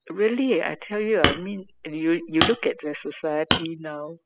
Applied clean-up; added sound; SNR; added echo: classical method spectral subtraction.